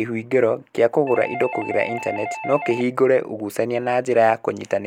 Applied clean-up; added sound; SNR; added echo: none; Doorbell; 11 dB; none.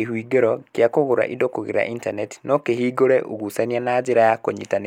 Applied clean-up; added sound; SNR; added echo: none; none; none; none.